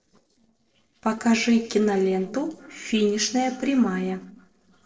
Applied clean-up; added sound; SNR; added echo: neural separator model SepFormer DNS4.